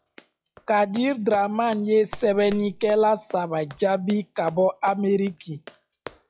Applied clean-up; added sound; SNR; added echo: classical method log-MMSE.